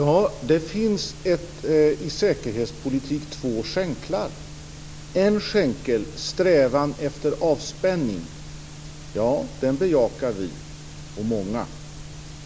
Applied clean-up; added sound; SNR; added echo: none; none; none; none.